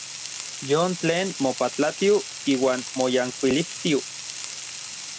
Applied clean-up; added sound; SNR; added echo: none; Frying (food); 10 dB; none.